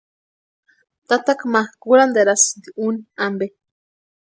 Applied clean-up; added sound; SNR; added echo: none; none; none; none.